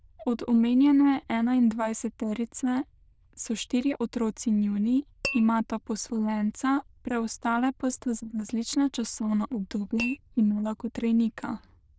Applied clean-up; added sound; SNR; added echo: neural diffusion model UNIVERSE++.